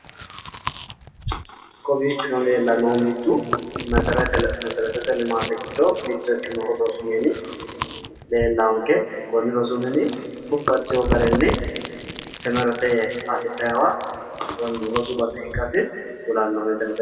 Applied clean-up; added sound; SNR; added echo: none; Chewing, mastication; 8 dB; reverberation time 2.1 s.